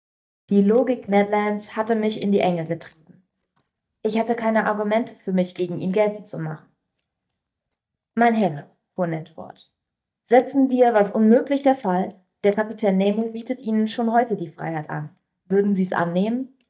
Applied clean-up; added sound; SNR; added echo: neural mask model DeepFilterNet 3.